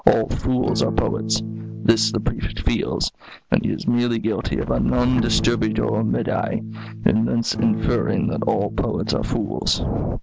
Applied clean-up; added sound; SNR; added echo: none; Wind + Electric guitar / Strum; 7 dB; none.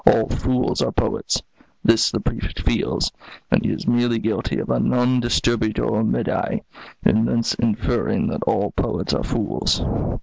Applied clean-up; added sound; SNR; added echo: none; none; none; none.